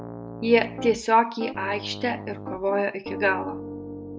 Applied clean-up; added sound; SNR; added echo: none; Piano; 11 dB; none.